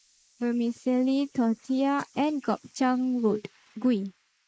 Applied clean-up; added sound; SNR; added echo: neural mask model Resemble Enhance denoiser.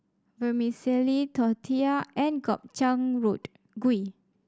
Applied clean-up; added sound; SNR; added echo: none; none; none; none.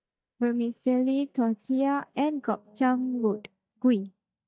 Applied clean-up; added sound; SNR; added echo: neural mask model DeepFilterNet 3.